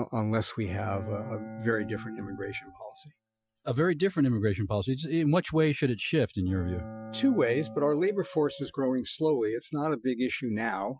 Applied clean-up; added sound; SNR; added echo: classical method Wiener filter.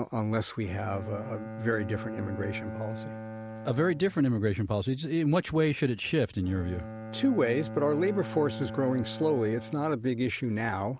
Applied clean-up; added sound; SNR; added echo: none; Bowed string instrument; 12 dB; none.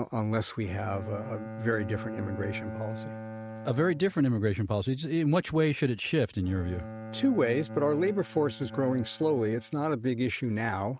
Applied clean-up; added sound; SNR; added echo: neural mask model RNNoise.